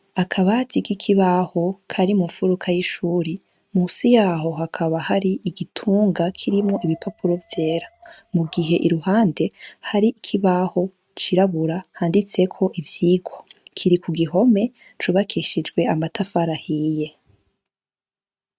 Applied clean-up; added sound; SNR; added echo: neural mask model RNNoise.